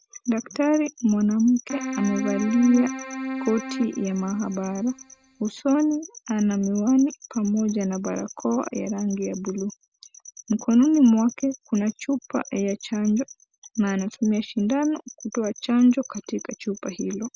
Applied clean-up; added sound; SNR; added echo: none; Keyboard (musical); 9 dB; none.